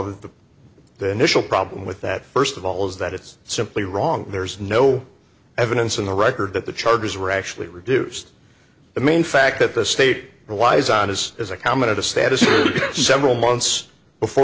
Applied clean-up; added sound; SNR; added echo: none; none; none; none.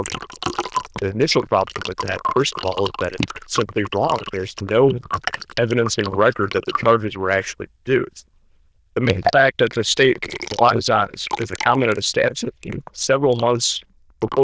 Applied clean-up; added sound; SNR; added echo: neural diffusion model UNIVERSE++.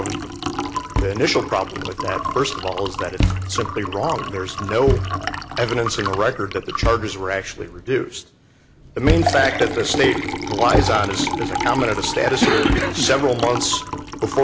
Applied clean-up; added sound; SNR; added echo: none; Liquid + Thump, thud; 3 dB; none.